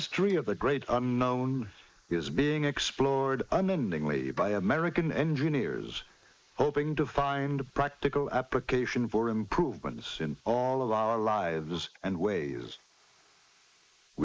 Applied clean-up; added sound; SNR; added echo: neural mask model Resemble Enhance denoiser.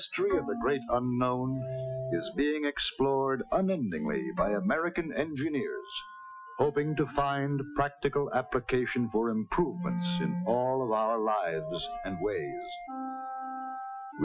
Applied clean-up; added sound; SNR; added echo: classical method Wiener filter.